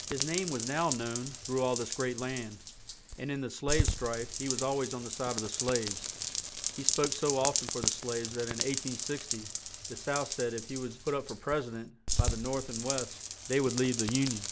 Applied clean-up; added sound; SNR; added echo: none; Rain; 2 dB; none.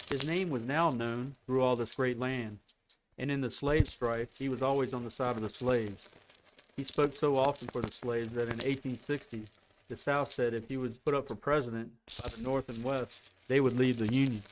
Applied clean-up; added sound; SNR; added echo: neural mask model RNNoise.